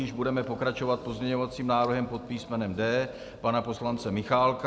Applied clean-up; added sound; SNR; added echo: none; none; none; none.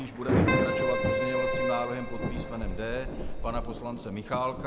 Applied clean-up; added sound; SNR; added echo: none; Thunder / Rain + Keyboard (musical); -5 dB; none.